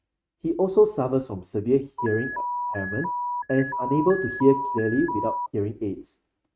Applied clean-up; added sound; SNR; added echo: neural mask model RNNoise.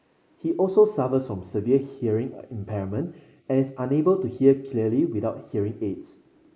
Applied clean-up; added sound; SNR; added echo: neural mask model Resemble Enhance denoiser.